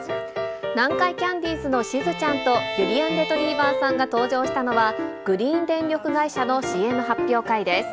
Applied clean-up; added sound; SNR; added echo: none; Bowed string instrument; 11 dB; none.